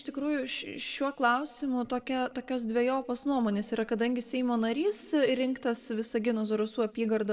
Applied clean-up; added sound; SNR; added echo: neural separator model SepFormer DNS4.